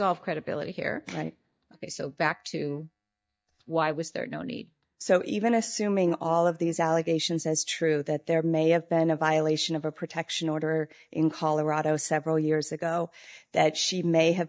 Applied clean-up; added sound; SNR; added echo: neural mask model DeepFilterNet 3.